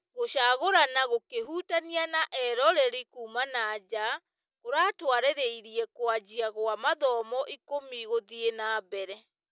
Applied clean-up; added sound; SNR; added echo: none; none; none; none.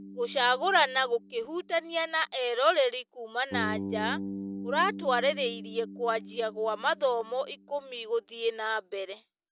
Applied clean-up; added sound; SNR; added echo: none; Bass guitar; 12 dB; none.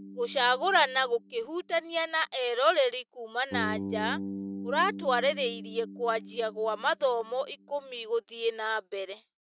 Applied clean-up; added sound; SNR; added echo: neural mask model RNNoise.